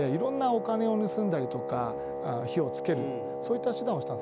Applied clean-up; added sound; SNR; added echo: none; Wind instrument, woodwind instrument; 4 dB; none.